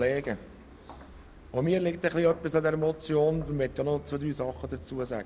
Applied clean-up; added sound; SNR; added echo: none; Walk, footsteps; 18 dB; none.